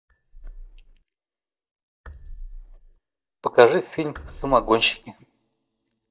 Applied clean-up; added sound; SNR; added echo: neural mask model DeepFilterNet 3.